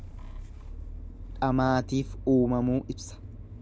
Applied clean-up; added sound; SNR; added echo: none; Engine starting / Motor vehicle (road); 11 dB; none.